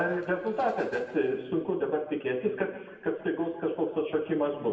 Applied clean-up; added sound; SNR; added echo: none; none; none; reverberation time 1.3 s.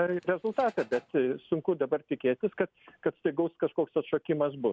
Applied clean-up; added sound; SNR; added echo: none; none; none; none.